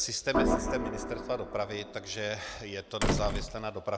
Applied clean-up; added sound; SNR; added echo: none; Organ + Slam; -2 dB; none.